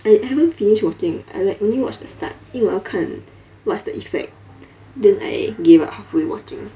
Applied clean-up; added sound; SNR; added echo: none; none; none; none.